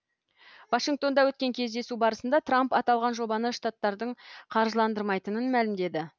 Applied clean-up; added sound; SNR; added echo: none; none; none; none.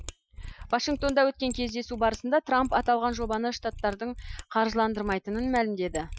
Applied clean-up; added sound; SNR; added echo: classical method Wiener filter.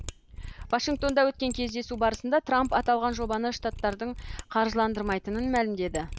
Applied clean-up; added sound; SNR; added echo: none; Mechanisms; 13 dB; none.